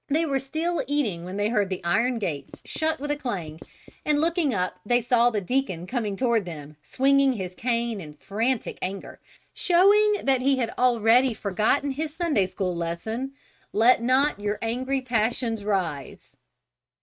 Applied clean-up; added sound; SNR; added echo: neural mask model RNNoise.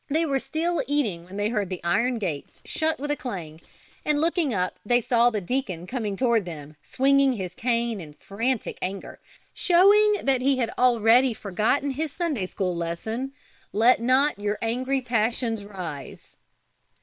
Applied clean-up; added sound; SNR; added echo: neural separator model SepFormer WHAM!.